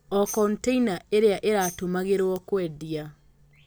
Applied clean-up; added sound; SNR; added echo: none; Tambourine; 18 dB; none.